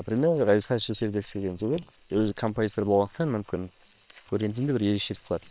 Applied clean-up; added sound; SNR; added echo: neural separator model SepFormer WHAM!.